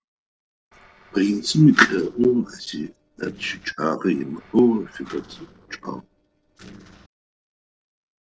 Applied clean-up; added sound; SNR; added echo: neural separator model SepFormer DNS4.